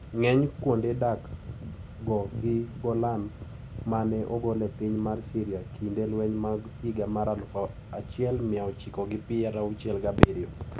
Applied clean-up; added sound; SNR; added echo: none; Mechanisms; 13 dB; none.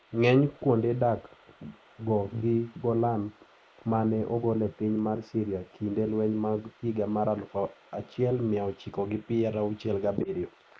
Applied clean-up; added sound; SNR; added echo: neural mask model Resemble Enhance denoiser.